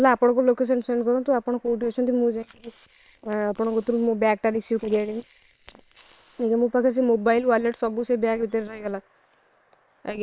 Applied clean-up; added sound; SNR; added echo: neural separator model SepFormer WHAM!.